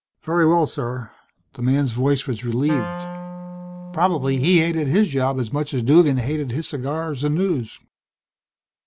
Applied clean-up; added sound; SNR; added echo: none; Wind instrument, woodwind instrument; 12 dB; none.